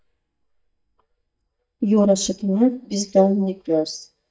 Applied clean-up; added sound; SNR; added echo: neural mask model DeepFilterNet 3.